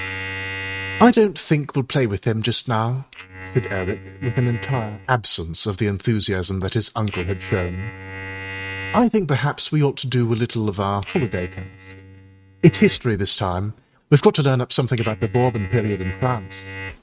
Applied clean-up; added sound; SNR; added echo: neural mask model RNNoise.